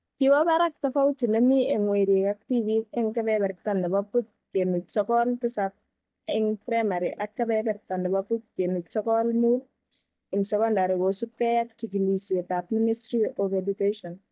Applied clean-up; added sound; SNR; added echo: neural mask model DeepFilterNet 3.